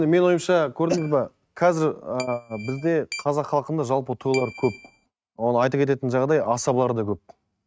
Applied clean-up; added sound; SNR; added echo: neural mask model RNNoise.